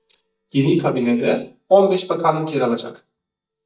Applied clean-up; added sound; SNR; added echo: neural mask model DeepFilterNet 3.